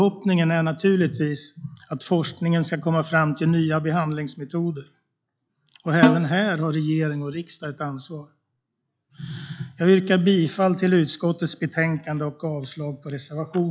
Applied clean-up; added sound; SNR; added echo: classical method log-MMSE.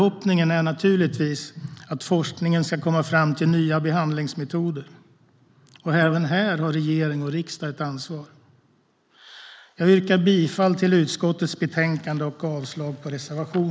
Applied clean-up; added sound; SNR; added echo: neural mask model Resemble Enhance denoiser.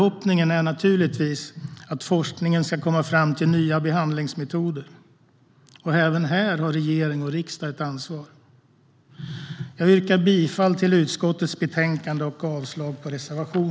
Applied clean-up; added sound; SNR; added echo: none; none; none; none.